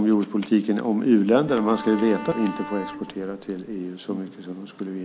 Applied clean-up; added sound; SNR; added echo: none; Bowed string instrument; 13 dB; none.